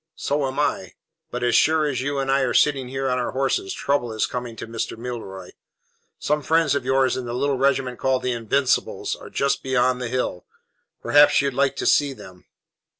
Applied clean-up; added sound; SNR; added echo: none; none; none; none.